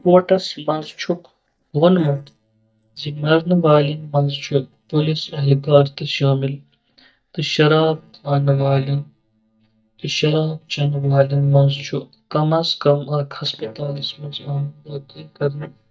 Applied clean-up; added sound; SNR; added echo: neural mask model DeepFilterNet 3.